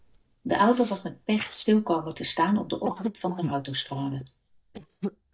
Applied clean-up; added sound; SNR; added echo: neural mask model DeepFilterNet 3.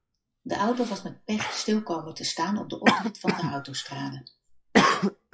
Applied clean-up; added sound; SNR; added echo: classical method WPE with log-MMSE.